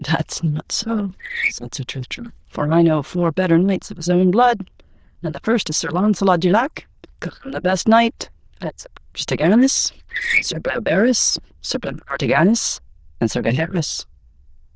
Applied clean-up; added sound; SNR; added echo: neural diffusion model UNIVERSE++.